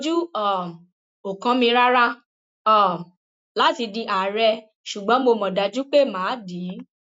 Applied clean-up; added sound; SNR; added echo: none; none; none; none.